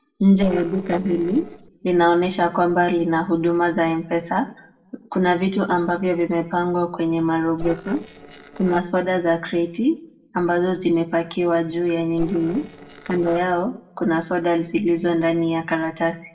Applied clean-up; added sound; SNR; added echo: neural separator model SepFormer DNS4.